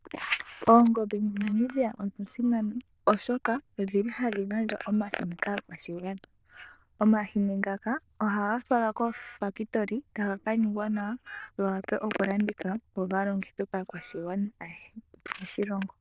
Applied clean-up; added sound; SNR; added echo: neural diffusion model UNIVERSE++.